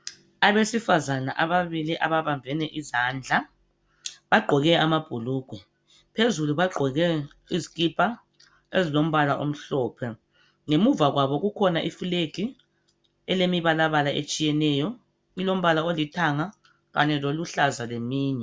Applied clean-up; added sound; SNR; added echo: none; none; none; none.